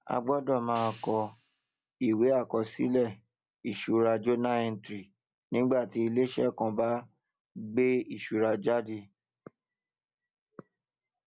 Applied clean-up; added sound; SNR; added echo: none; Hi-hat; 19 dB; none.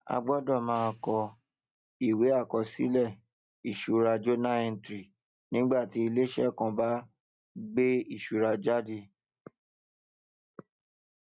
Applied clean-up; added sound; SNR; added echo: neural mask model RNNoise.